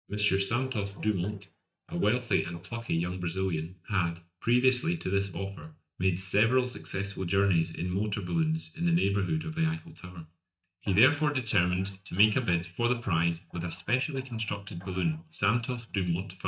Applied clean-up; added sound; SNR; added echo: neural mask model DeepFilterNet 3.